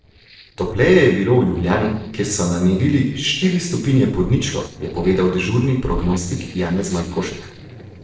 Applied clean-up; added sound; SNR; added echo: neural separator model SepFormer DNS4.